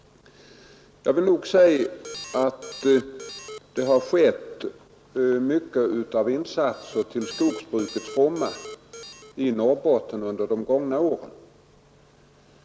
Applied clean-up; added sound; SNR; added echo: none; Alarm; 16 dB; none.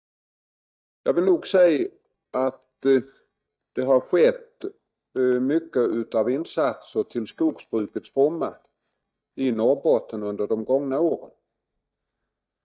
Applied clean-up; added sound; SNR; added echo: neural mask model DeepFilterNet 3.